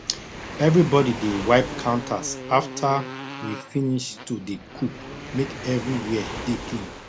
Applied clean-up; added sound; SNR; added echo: none; Waves, surf + Motorcycle; 10 dB; none.